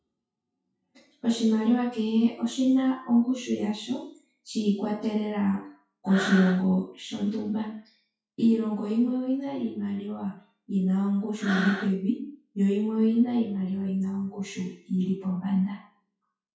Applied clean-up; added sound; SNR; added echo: classical method WPE with log-MMSE.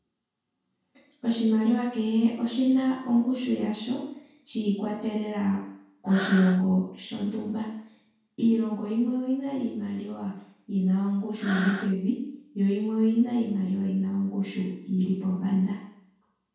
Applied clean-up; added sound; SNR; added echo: none; Breathing; 11 dB; reverberation time 0.6 s.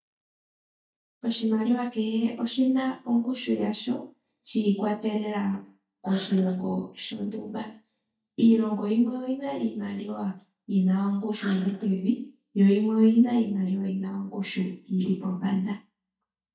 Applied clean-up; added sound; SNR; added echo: neural mask model DeepFilterNet 3.